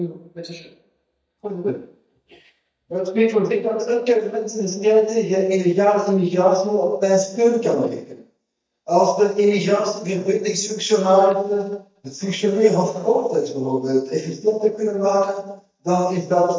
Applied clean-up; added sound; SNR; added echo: neural mask model DeepFilterNet 3.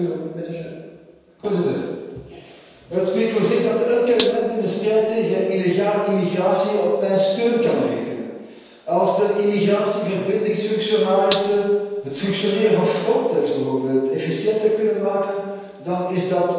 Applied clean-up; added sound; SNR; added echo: none; Gunshot, gunfire; 7 dB; reverberation time 1.2 s.